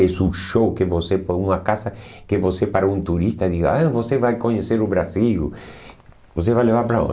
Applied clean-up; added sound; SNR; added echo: none; none; none; none.